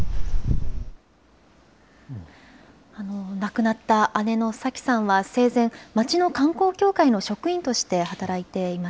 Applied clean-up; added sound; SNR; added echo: none; none; none; none.